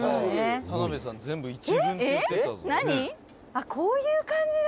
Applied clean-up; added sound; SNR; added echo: none; none; none; none.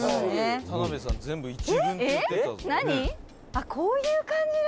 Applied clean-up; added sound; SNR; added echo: none; Tambourine / Drum / Drum kit; 12 dB; none.